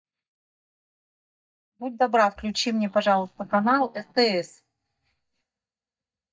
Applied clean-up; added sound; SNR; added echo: neural mask model DeepFilterNet 3.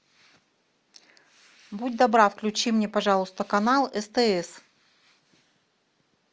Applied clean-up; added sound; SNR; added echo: none; none; none; none.